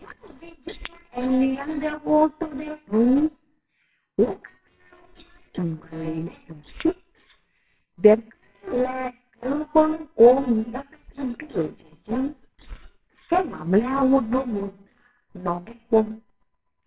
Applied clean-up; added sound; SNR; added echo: neural separator model SepFormer WHAMR!.